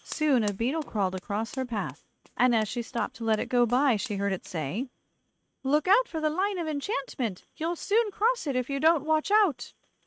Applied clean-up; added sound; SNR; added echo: neural mask model RNNoise.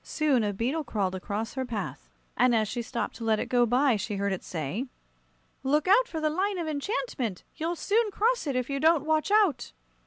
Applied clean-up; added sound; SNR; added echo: none; none; none; none.